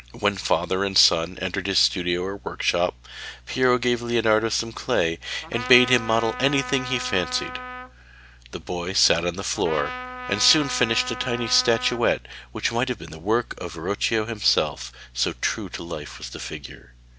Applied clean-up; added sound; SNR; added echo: none; Trumpet; 10 dB; none.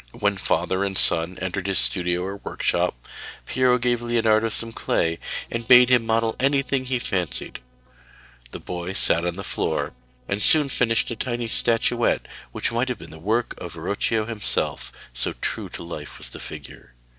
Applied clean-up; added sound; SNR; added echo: neural separator model SepFormer DNS4.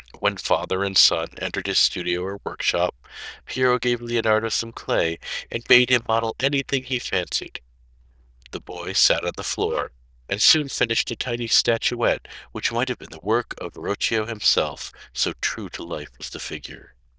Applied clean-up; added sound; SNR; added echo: neural diffusion model UNIVERSE++.